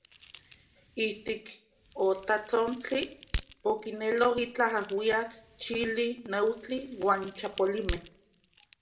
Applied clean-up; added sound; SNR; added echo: none; Crack; 14 dB; reverberation time 0.4 s.